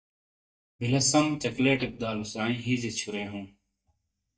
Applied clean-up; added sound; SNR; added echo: neural mask model DeepFilterNet 3.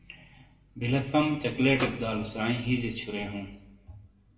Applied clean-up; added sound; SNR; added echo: none; Microwave oven; 11 dB; reverberation time 0.8 s.